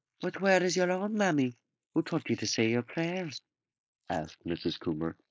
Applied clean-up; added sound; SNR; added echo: neural mask model Resemble Enhance denoiser.